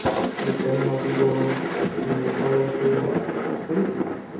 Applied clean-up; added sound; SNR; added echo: none; Thunder; 0 dB; reverberation time 0.8 s.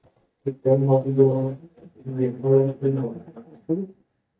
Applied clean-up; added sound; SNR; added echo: neural mask model DeepFilterNet 3.